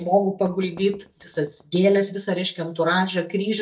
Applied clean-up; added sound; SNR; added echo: neural mask model DeepFilterNet 3.